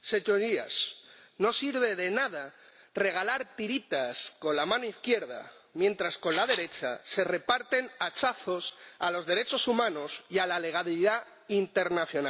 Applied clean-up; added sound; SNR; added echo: none; Rattle (instrument); -3 dB; none.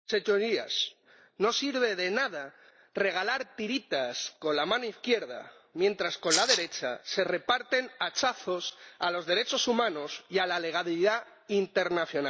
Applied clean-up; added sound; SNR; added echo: neural mask model DeepFilterNet 3.